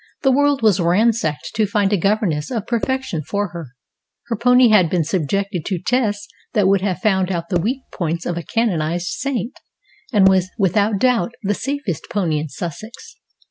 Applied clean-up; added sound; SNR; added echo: none; Percussion; 10 dB; none.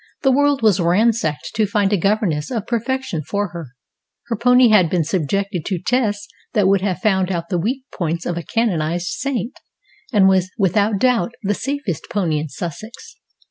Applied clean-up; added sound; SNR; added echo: none; none; none; none.